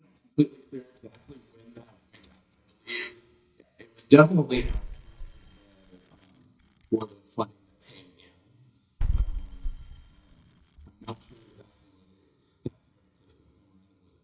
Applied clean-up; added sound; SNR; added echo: neural mask model DeepFilterNet 3.